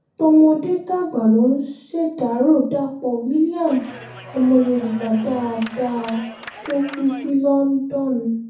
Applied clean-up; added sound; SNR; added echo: none; Clapping; 17 dB; reverberation time 0.6 s.